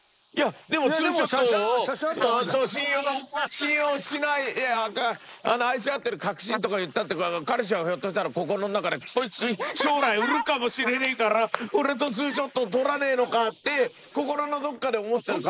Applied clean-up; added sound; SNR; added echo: neural mask model Resemble Enhance denoiser.